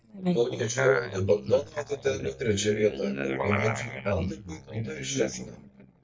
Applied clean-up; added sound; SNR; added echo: neural mask model DeepFilterNet 3.